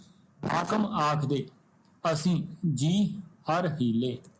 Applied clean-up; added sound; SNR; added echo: none; none; none; none.